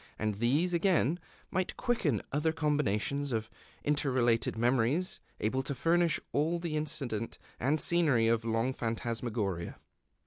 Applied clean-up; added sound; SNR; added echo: none; none; none; none.